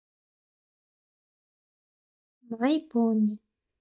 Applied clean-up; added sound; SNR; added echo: neural mask model DeepFilterNet 3.